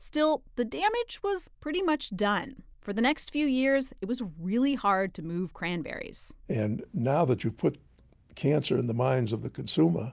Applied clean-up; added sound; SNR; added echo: none; none; none; none.